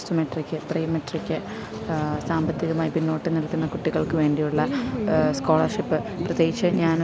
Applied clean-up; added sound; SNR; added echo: none; none; none; none.